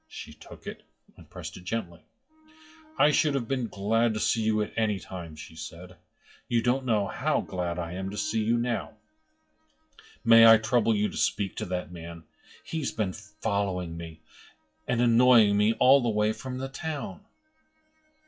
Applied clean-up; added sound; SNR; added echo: classical method WPE with log-MMSE.